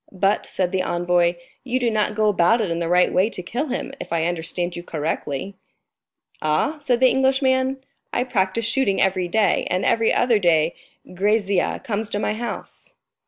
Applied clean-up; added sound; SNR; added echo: none; none; none; none.